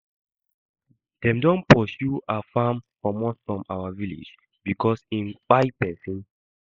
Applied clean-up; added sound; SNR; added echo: neural mask model Resemble Enhance denoiser.